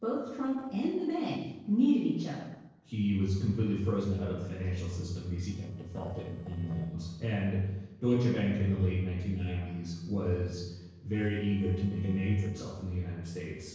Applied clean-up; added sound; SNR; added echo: neural separator model SepFormer DNS4.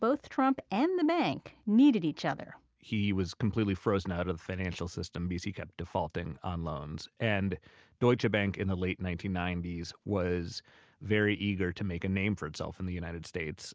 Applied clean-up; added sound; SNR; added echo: none; none; none; none.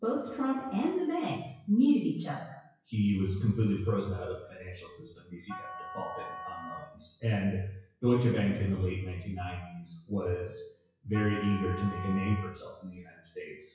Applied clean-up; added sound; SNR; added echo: classical method WPE with log-MMSE.